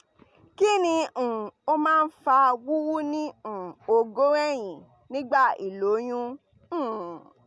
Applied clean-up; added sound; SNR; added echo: none; none; none; none.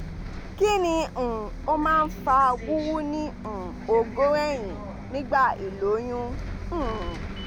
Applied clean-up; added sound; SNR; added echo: none; Bus; 9 dB; none.